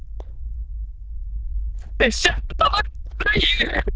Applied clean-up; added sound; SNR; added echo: neural diffusion model UNIVERSE++.